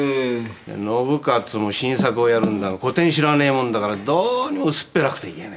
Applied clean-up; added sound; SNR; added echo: none; none; none; none.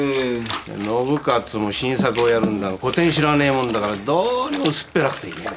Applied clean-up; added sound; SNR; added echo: none; Trickle, dribble / Splash, splatter; 12 dB; none.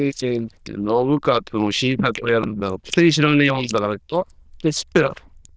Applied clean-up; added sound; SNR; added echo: neural diffusion model UNIVERSE++.